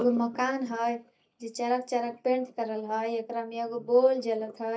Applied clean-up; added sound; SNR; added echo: neural mask model DeepFilterNet 3.